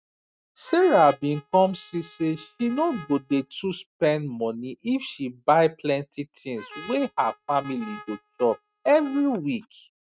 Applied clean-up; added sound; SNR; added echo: neural mask model RNNoise.